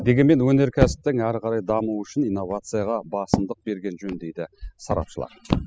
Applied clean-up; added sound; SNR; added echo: classical method spectral subtraction.